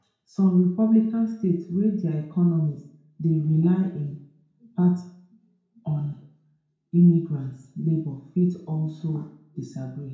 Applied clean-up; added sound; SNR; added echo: none; none; none; reverberation time 0.5 s.